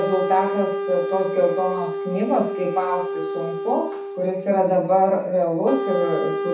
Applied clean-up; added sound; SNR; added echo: none; Wind instrument, woodwind instrument; 5 dB; reverberation time 0.7 s.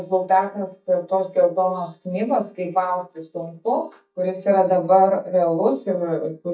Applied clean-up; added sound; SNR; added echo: neural mask model DeepFilterNet 3.